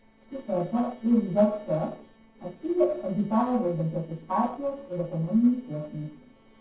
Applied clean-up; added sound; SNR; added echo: neural separator model SepFormer DNS4.